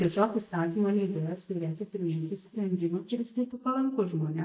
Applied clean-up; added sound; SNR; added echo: neural mask model DeepFilterNet 3.